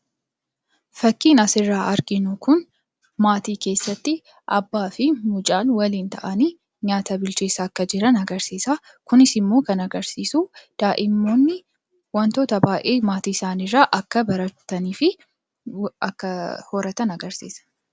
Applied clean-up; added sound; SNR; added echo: none; none; none; none.